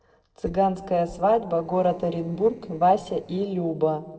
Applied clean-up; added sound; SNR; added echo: neural separator model SepFormer DNS4.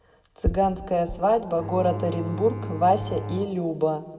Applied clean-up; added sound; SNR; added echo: none; Bowed string instrument; 8 dB; reverberation time 1.8 s.